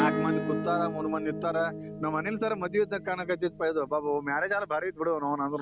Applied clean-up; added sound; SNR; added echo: none; Acoustic guitar / Strum; 5 dB; none.